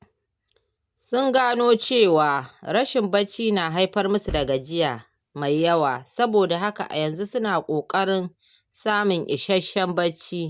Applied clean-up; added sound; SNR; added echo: none; Bass drum; 14 dB; none.